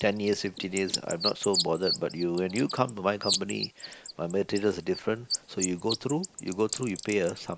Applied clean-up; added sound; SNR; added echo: neural mask model Resemble Enhance denoiser.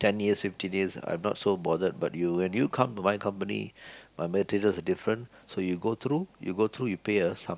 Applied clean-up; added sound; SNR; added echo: none; none; none; none.